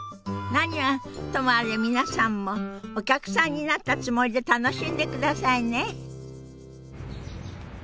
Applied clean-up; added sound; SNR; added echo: none; none; none; none.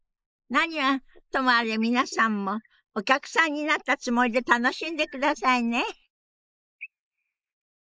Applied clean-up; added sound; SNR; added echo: neural mask model Resemble Enhance denoiser.